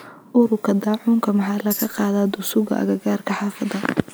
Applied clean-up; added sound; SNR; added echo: none; Tambourine; 15 dB; none.